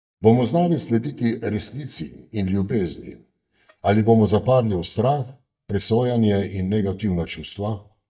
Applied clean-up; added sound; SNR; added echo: neural mask model DeepFilterNet 3.